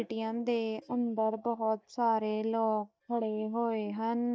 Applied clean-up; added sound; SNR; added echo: neural mask model DeepFilterNet 3.